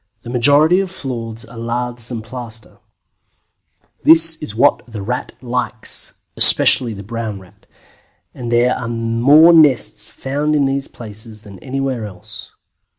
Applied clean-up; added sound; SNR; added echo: none; none; none; none.